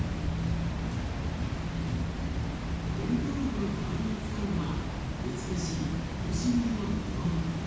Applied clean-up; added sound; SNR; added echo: none; Water; 2 dB; reverberation time 1.2 s.